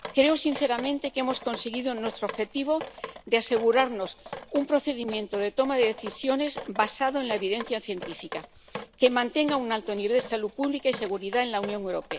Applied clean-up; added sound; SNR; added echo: none; Drip; 14 dB; none.